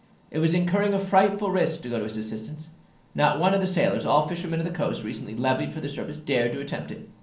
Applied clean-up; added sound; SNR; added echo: none; none; none; reverberation time 0.6 s.